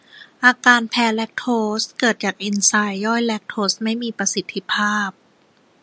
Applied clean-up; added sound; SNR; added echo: none; none; none; none.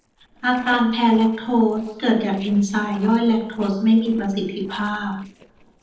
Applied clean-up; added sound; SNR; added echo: neural separator model SepFormer DNS4.